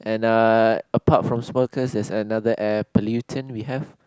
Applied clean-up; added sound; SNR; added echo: none; none; none; none.